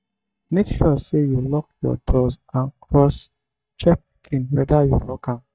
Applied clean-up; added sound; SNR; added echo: neural mask model DeepFilterNet 3.